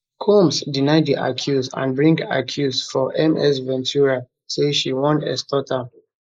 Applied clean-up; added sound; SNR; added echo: neural mask model Resemble Enhance denoiser.